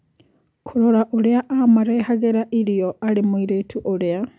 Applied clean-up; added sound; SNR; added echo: none; none; none; none.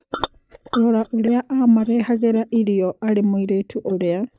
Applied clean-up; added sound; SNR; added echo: neural mask model DeepFilterNet 3.